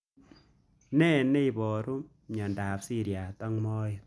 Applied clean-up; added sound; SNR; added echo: none; none; none; none.